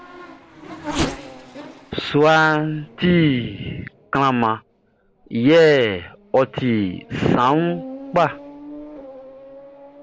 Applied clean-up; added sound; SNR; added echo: none; Race car, auto racing / Accelerating, revving, vroom; 15 dB; none.